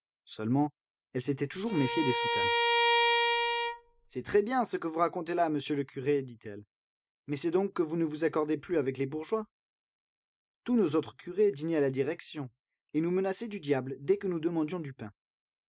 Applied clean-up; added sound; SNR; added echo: none; Bowed string instrument; -3 dB; none.